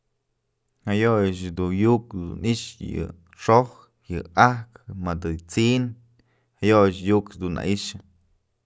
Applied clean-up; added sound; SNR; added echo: none; none; none; none.